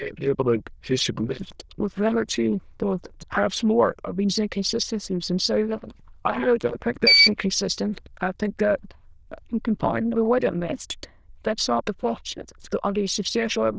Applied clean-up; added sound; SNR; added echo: neural diffusion model UNIVERSE++.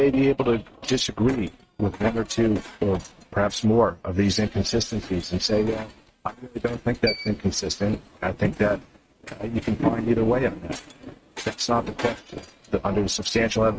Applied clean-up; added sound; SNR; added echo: neural mask model RNNoise.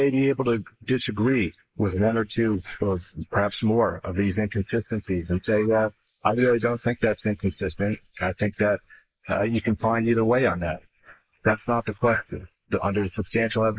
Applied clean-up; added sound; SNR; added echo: neural mask model Resemble Enhance denoiser.